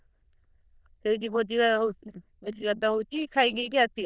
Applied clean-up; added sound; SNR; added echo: neural diffusion model UNIVERSE++.